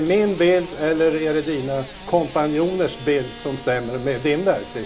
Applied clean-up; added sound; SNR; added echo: none; Engine starting / Sawing; 16 dB; reverberation time 0.2 s.